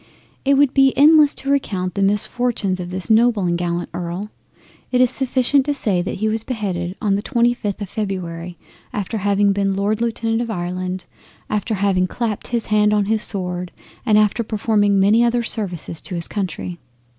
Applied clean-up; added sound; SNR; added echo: none; none; none; none.